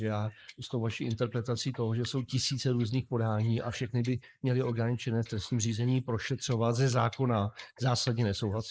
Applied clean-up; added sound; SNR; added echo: neural mask model Resemble Enhance denoiser.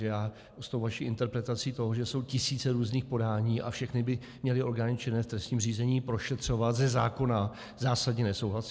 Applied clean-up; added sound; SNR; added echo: none; none; none; none.